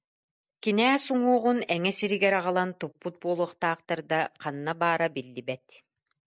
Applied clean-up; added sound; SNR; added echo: none; none; none; none.